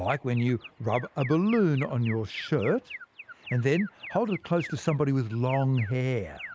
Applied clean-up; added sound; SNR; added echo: neural mask model Resemble Enhance denoiser.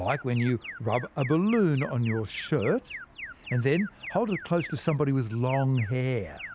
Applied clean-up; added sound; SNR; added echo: none; Alarm; 15 dB; none.